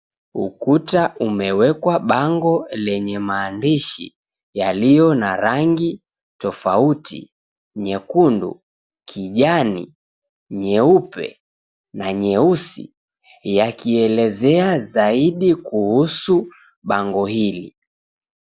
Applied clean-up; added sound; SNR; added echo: none; none; none; none.